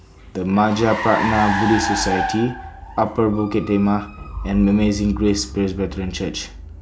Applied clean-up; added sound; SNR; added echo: none; Car; 7 dB; none.